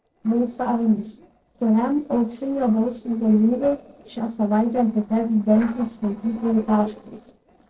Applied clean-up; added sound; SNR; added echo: neural separator model SepFormer DNS4.